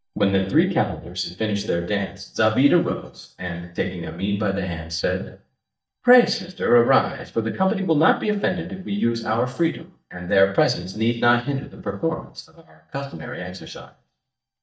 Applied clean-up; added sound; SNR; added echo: neural mask model DeepFilterNet 3.